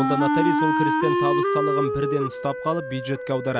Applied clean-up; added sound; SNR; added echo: none; Wind instrument, woodwind instrument; -3 dB; none.